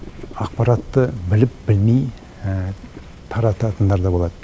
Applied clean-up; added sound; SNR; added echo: none; Drip / Water tap, faucet; 17 dB; none.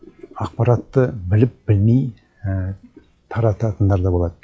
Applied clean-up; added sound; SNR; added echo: classical method log-MMSE.